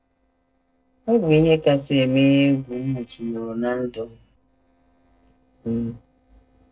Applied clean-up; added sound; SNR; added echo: neural separator model SepFormer DNS4.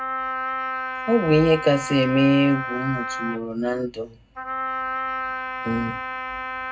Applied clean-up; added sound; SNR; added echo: none; Wind instrument, woodwind instrument; 6 dB; reverberation time 0.3 s.